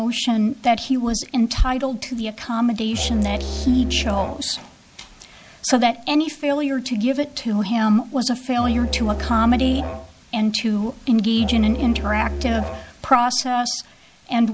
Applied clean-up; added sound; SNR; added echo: none; Musical instrument; 6 dB; none.